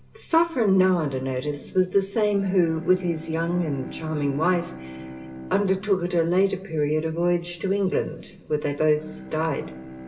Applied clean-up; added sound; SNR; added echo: none; Bowed string instrument; 17 dB; reverberation time 2.8 s.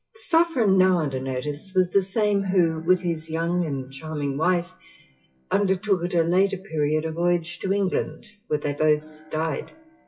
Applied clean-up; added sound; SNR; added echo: classical method WPE with log-MMSE.